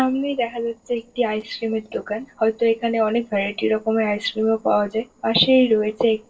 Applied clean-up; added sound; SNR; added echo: neural separator model SepFormer DNS4.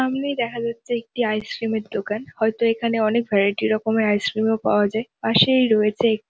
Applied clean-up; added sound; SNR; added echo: none; none; none; none.